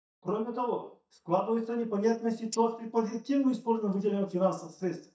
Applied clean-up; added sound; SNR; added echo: neural mask model DeepFilterNet 3.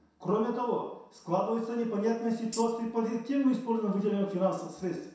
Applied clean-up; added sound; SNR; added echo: none; Tambourine; 15 dB; reverberation time 0.7 s.